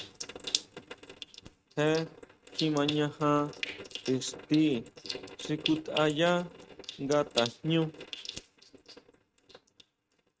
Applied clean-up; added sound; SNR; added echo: neural mask model RNNoise.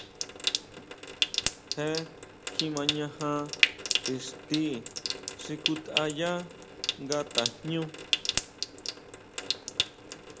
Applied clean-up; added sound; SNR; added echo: none; Trickle, dribble / Sink (filling or washing) / Water tap, faucet; -2 dB; none.